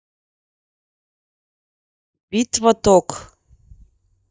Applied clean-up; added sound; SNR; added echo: neural mask model DeepFilterNet 3.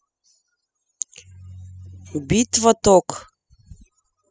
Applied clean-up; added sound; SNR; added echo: classical method spectral subtraction.